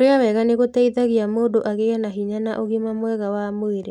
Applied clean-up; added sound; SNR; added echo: none; none; none; none.